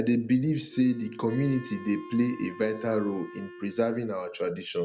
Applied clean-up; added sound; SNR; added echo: none; Wind instrument, woodwind instrument; 17 dB; none.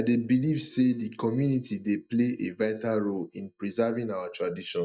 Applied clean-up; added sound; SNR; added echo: neural mask model DeepFilterNet 3.